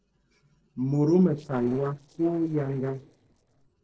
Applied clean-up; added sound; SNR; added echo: neural separator model SepFormer DNS4.